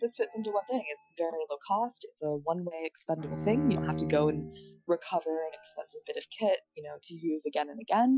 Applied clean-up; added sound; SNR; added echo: classical method Wiener filter.